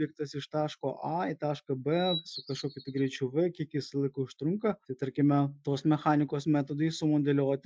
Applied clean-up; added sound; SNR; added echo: classical method Wiener filter.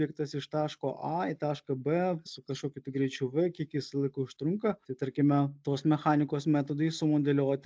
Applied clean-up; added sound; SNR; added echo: neural mask model Resemble Enhance denoiser.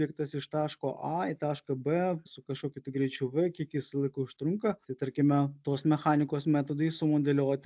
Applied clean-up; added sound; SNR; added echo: none; none; none; none.